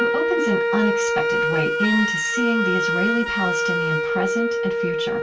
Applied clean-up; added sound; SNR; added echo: none; Wind instrument, woodwind instrument; -3 dB; reverberation time 0.2 s.